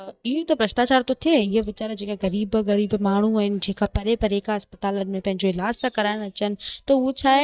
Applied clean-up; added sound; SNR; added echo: neural mask model DeepFilterNet 3.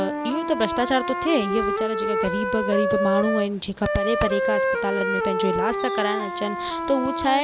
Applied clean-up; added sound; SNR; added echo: none; Wind instrument, woodwind instrument; 0 dB; none.